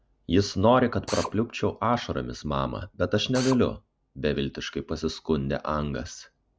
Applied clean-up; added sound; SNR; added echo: none; Drill; 11 dB; none.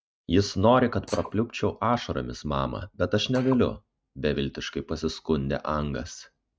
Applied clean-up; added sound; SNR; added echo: neural mask model RNNoise.